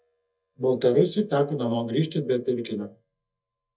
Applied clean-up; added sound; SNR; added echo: neural mask model DeepFilterNet 3.